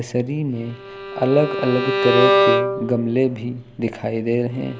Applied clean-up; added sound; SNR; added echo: none; Bowed string instrument; 1 dB; none.